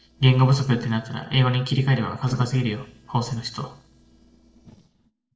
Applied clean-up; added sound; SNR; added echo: neural separator model SepFormer DNS4.